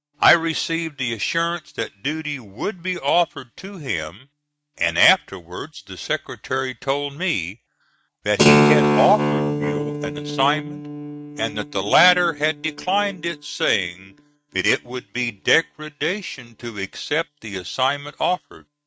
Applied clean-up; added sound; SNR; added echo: neural mask model RNNoise.